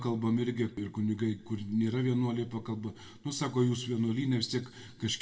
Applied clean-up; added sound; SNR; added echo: none; none; none; reverberation time 1.1 s.